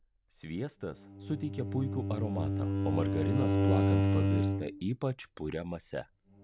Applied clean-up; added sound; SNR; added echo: none; Bowed string instrument; -5 dB; none.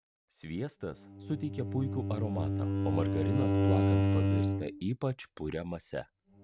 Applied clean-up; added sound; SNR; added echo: neural mask model RNNoise.